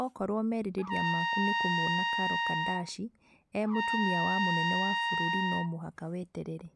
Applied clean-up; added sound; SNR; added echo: none; Trumpet; -2 dB; none.